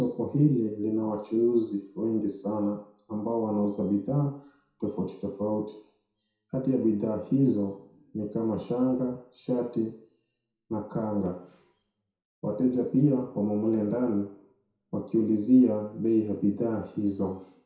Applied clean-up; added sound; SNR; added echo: none; none; none; reverberation time 0.6 s.